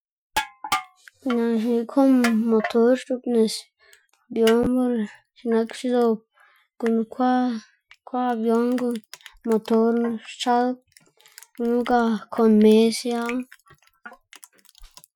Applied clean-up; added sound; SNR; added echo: classical method Wiener filter.